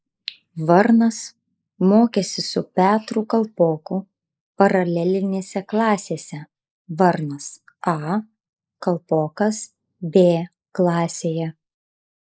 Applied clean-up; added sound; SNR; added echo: neural mask model Resemble Enhance denoiser.